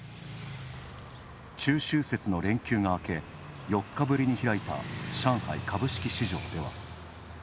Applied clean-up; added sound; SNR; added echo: none; Motorcycle / Traffic noise, roadway noise; 10 dB; none.